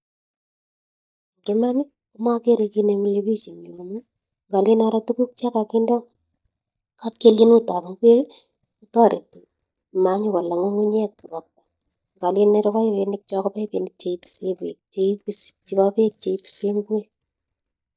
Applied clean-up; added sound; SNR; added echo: neural mask model DeepFilterNet 3.